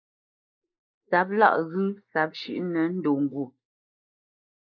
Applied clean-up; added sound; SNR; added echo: neural mask model Resemble Enhance denoiser.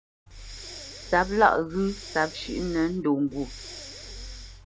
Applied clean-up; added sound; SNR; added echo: none; Breathing; 13 dB; none.